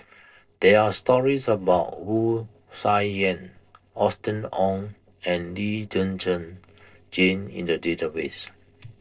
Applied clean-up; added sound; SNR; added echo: neural separator model SepFormer DNS4.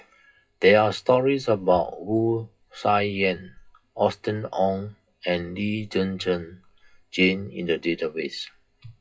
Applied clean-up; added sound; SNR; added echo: classical method WPE with log-MMSE.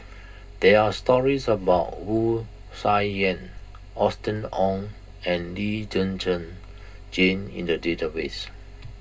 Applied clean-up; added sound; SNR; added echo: none; Mechanical fan; 16 dB; reverberation time 0.2 s.